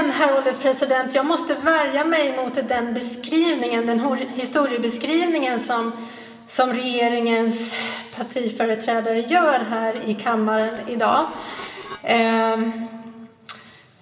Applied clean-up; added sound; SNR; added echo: none; Dishes, pots, and pans / Glass; 20 dB; reverberation time 1.7 s.